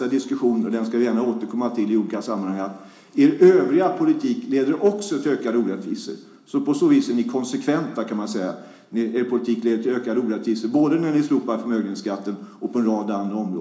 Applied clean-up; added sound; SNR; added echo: none; none; none; reverberation time 0.4 s.